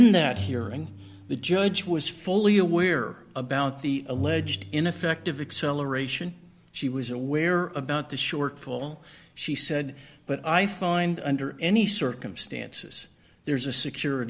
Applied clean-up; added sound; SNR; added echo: none; Bowed string instrument; 14 dB; none.